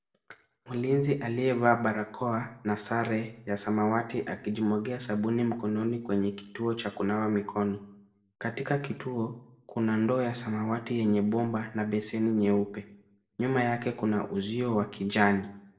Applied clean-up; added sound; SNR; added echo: none; none; none; reverberation time 0.5 s.